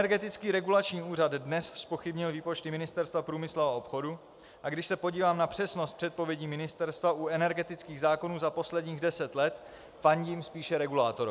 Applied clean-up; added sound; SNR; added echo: none; none; none; none.